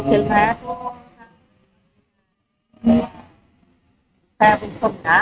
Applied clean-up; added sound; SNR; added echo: neural mask model RNNoise.